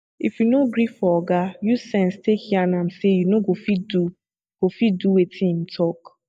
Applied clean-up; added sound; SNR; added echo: neural mask model DeepFilterNet 3.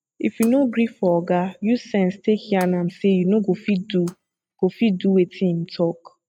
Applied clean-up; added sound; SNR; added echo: neural mask model RNNoise.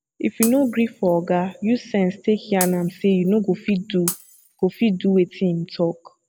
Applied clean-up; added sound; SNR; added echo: none; Shatter; 14 dB; none.